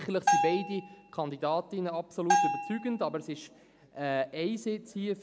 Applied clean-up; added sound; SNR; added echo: none; Bell; -1 dB; none.